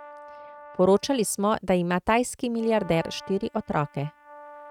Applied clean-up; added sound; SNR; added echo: neural mask model RNNoise.